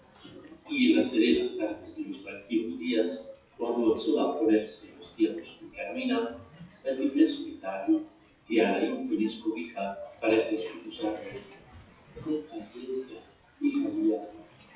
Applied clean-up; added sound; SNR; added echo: classical method WPE with log-MMSE.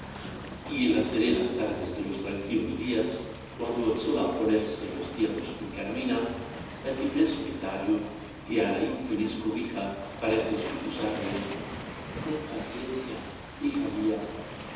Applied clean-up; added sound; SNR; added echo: none; Waves, surf; 10 dB; reverberation time 1.1 s.